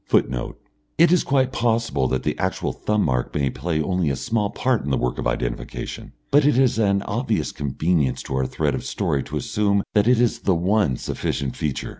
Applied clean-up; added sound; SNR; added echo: none; none; none; none.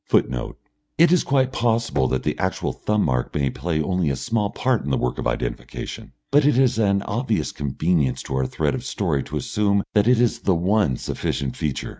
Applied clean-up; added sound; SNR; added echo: neural mask model RNNoise.